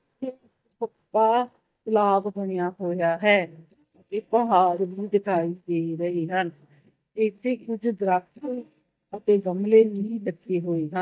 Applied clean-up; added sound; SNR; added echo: neural mask model DeepFilterNet 3.